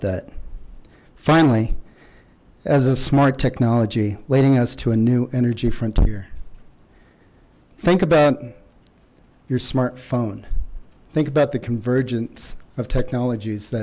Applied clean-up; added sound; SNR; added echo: none; none; none; none.